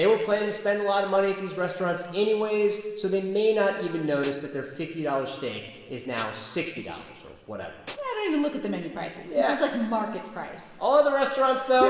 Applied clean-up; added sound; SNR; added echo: none; Tools; 15 dB; reverberation time 1.9 s.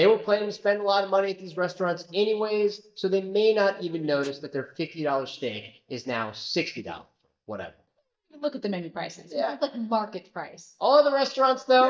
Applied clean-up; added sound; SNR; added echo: neural mask model DeepFilterNet 3.